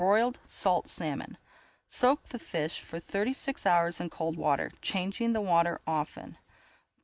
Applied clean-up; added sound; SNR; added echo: none; none; none; none.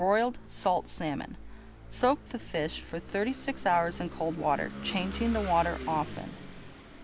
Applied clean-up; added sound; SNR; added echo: none; Engine / Vehicle; 11 dB; none.